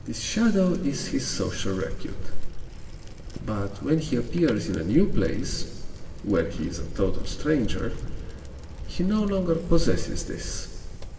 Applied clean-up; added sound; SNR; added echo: none; Bicycle; 13 dB; reverberation time 1.9 s.